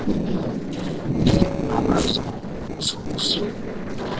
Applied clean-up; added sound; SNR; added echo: neural separator model SepFormer DNS4.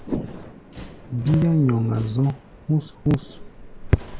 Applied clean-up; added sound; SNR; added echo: none; Subway, metro, underground; 15 dB; none.